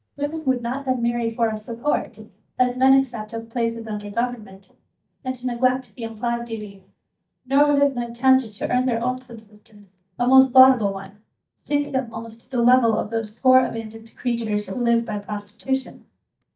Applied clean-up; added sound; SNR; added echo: neural mask model DeepFilterNet 3.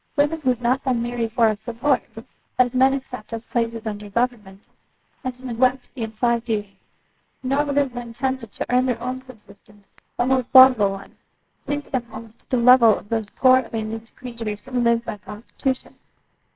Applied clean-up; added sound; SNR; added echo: neural separator model SepFormer WHAMR!.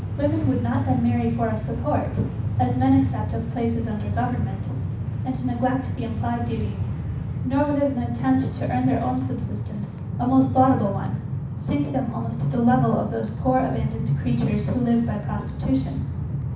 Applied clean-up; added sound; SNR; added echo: none; Train; 2 dB; reverberation time 0.6 s.